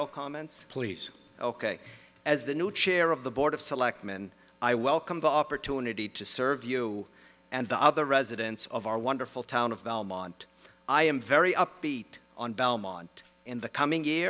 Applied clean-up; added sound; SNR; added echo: none; none; none; none.